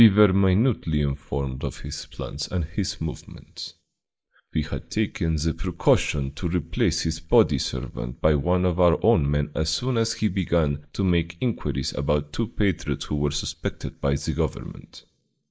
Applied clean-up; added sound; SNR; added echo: neural mask model Resemble Enhance denoiser.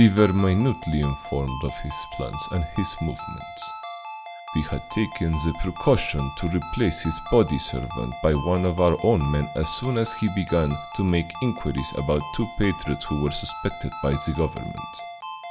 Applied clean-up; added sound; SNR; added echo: none; Ringtone; 12 dB; none.